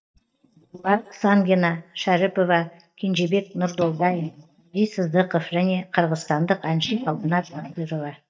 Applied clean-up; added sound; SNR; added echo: neural mask model DeepFilterNet 3.